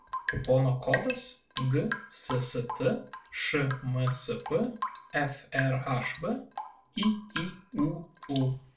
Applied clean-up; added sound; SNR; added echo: none; Drip / Rain; 10 dB; reverberation time 0.2 s.